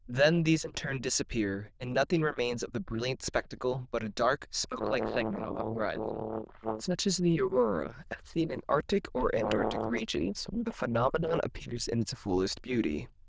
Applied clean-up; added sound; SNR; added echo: neural diffusion model UNIVERSE++.